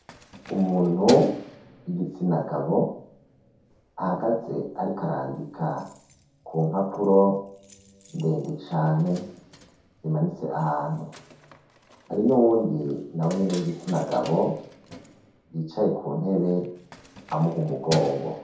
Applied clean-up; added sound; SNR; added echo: none; Keys jangling; 18 dB; reverberation time 0.6 s.